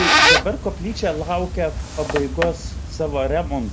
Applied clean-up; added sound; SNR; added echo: none; Squeak; -2 dB; none.